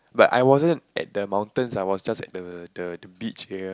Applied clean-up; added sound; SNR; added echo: none; none; none; none.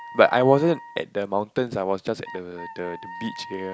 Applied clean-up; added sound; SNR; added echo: none; Wind instrument, woodwind instrument; 17 dB; none.